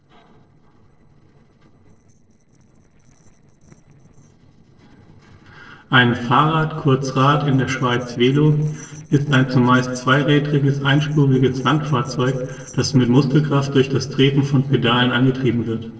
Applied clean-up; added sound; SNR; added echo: neural separator model SepFormer DNS4.